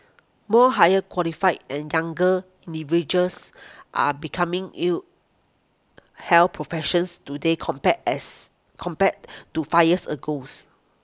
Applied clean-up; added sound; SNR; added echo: none; none; none; none.